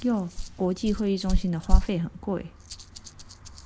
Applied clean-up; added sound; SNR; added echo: none; Rattle; -2 dB; none.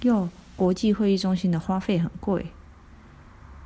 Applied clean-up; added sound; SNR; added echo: none; none; none; none.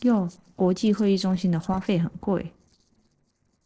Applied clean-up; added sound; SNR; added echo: neural separator model SepFormer DNS4.